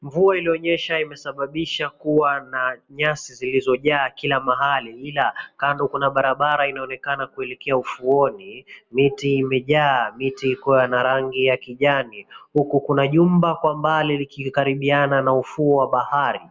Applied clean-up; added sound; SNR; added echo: none; none; none; none.